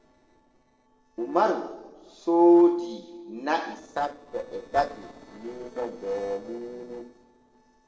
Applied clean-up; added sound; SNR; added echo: neural separator model SepFormer DNS4.